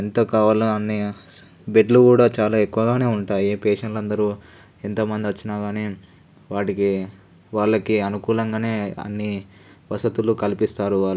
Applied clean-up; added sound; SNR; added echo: none; none; none; none.